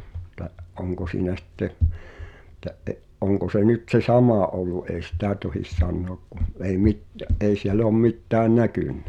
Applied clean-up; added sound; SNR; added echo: none; none; none; none.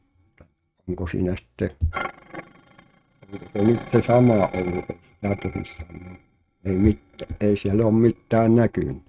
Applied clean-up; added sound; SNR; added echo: neural mask model RNNoise.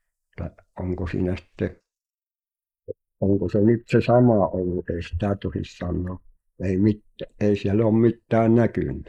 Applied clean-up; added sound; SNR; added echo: neural mask model Resemble Enhance denoiser.